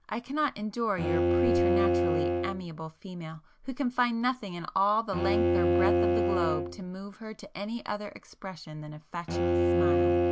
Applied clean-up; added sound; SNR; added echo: none; Bowed string instrument; -4 dB; none.